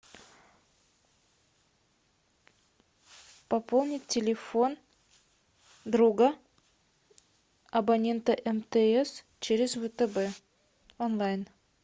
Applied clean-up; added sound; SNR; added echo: none; none; none; none.